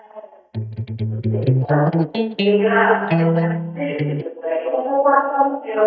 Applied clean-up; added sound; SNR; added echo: neural mask model DeepFilterNet 3.